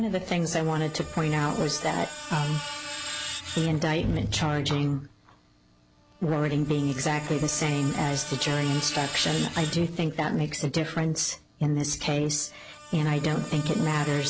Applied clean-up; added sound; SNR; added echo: none; Screech; 12 dB; none.